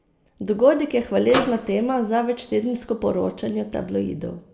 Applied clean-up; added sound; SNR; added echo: none; Microwave oven; 7 dB; reverberation time 1.7 s.